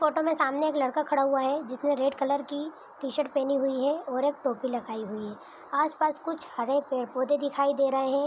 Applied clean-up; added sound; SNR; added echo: none; none; none; none.